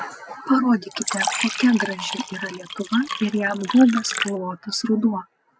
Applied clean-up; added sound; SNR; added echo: none; Fill (with liquid); 7 dB; none.